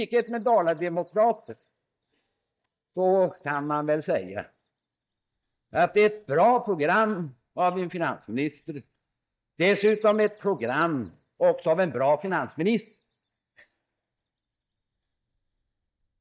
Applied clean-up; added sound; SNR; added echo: neural mask model DeepFilterNet 3.